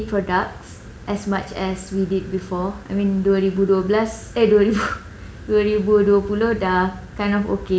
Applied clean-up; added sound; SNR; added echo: none; none; none; none.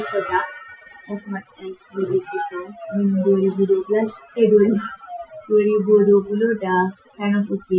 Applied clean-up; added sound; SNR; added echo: classical method Wiener filter.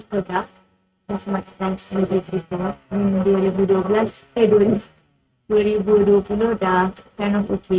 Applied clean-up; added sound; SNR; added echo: neural mask model RNNoise.